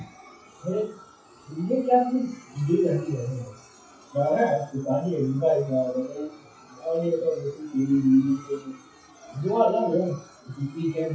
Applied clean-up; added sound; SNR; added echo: classical method WPE with log-MMSE.